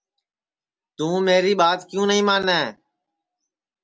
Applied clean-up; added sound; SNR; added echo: none; none; none; none.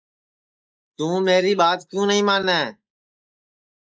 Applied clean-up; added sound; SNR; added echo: neural mask model Resemble Enhance denoiser.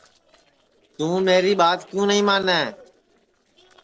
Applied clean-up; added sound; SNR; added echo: neural separator model SepFormer DNS4.